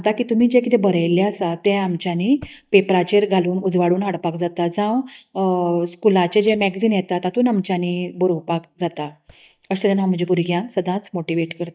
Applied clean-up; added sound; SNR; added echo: neural mask model DeepFilterNet 3.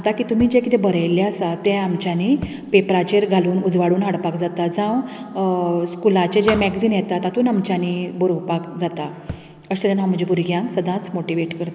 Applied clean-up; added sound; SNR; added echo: none; Thump, thud + Thump, thud; 15 dB; none.